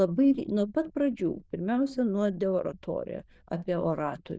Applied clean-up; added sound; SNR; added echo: neural diffusion model UNIVERSE++.